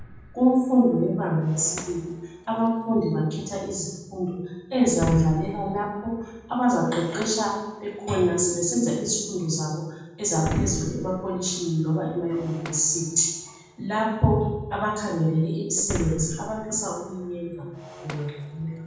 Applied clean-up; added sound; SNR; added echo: none; Shatter; 15 dB; reverberation time 1.2 s.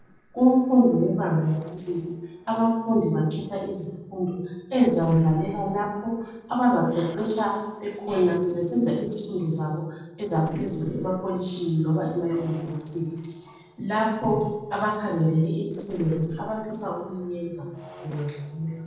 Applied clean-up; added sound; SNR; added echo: neural separator model SepFormer DNS4.